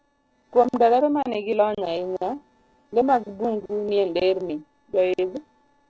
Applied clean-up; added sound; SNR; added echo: neural separator model SepFormer DNS4.